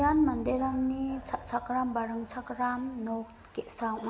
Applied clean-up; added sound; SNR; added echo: none; Boom; 16 dB; none.